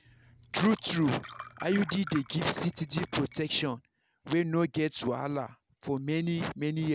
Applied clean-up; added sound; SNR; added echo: none; Glass; 16 dB; none.